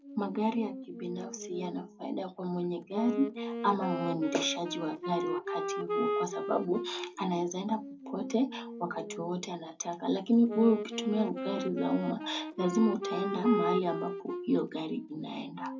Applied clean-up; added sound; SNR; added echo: none; Wind instrument, woodwind instrument; 5 dB; reverberation time 0.3 s.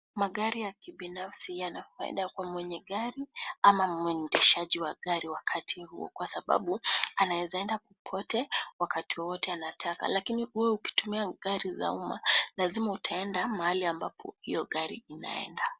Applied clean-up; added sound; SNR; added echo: none; none; none; none.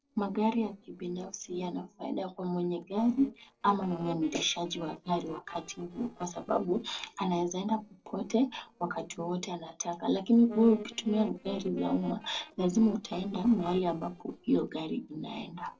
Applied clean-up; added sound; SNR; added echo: neural separator model SepFormer DNS4.